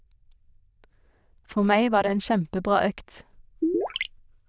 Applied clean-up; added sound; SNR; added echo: neural diffusion model UNIVERSE++.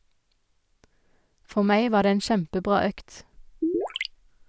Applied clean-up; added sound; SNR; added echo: none; Gurgling; 1 dB; none.